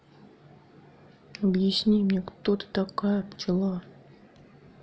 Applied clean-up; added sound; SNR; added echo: none; none; none; none.